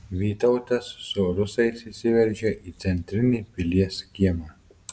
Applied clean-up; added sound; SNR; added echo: none; none; none; none.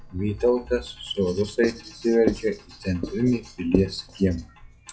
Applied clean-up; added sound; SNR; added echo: classical method log-MMSE.